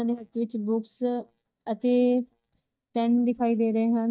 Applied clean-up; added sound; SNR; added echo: neural mask model DeepFilterNet 3.